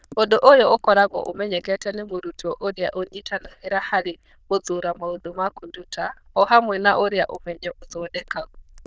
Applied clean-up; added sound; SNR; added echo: neural diffusion model UNIVERSE++.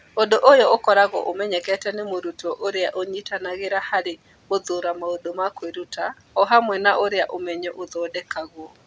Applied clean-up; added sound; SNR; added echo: none; none; none; none.